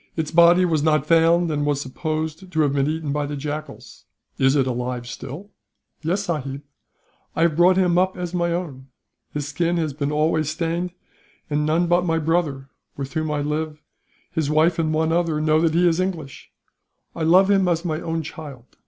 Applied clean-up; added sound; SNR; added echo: none; none; none; none.